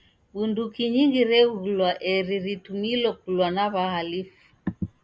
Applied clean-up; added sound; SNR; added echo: none; none; none; none.